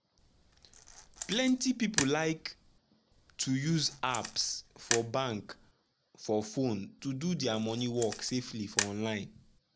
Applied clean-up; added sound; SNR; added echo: none; Camera; 4 dB; none.